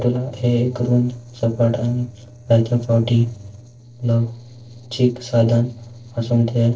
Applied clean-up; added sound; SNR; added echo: neural separator model SepFormer DNS4.